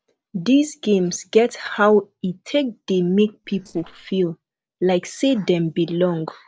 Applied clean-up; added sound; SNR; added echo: neural separator model SepFormer DNS4.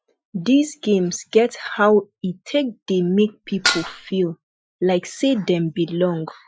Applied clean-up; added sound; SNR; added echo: classical method Wiener filter.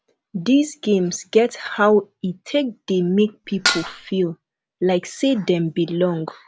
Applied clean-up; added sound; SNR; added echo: none; Dishes, pots, and pans; 4 dB; none.